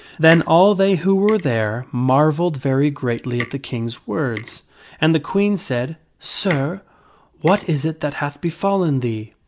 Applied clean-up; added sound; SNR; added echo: none; Tick; 18 dB; none.